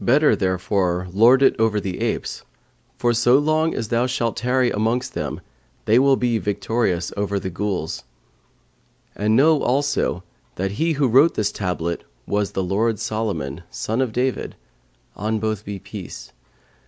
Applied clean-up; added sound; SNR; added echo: none; none; none; none.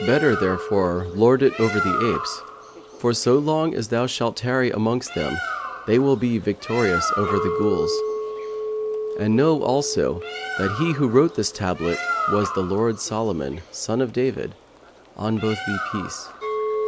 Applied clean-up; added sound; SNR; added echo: none; Chink, clink + Bird; 6 dB; none.